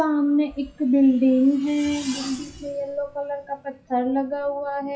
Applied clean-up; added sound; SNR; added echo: classical method WPE with log-MMSE.